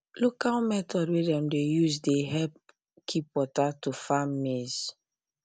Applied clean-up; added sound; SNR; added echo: none; none; none; none.